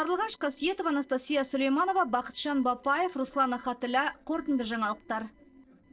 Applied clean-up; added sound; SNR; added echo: neural separator model SepFormer DNS4.